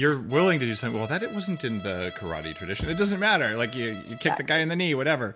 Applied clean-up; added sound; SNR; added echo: none; Bowed string instrument; 16 dB; none.